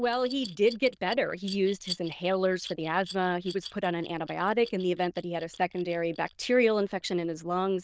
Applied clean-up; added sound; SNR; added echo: neural diffusion model UNIVERSE++.